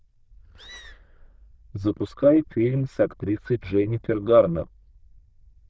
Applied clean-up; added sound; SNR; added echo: neural diffusion model UNIVERSE++.